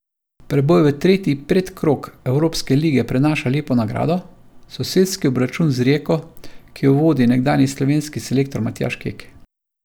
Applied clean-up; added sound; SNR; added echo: none; none; none; none.